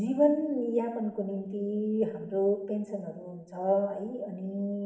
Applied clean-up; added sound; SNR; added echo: none; none; none; reverberation time 0.8 s.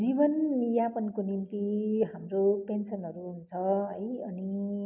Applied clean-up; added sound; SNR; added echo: none; none; none; none.